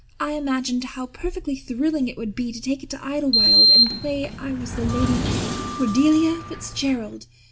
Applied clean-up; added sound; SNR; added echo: none; Sliding door; -3 dB; none.